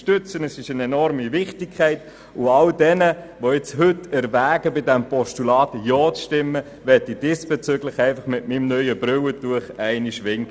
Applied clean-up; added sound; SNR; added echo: none; none; none; none.